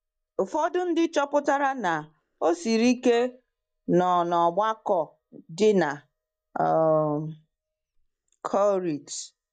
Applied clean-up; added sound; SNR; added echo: neural mask model DeepFilterNet 3.